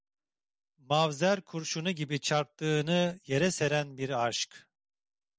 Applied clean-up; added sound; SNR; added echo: none; none; none; none.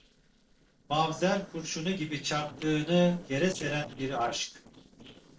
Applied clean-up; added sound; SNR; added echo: neural separator model SepFormer DNS4.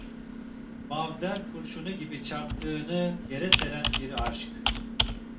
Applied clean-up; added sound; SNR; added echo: none; Computer keyboard; -3 dB; reverberation time 0.3 s.